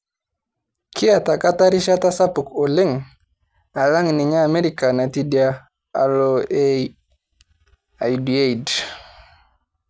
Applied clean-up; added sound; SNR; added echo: none; none; none; none.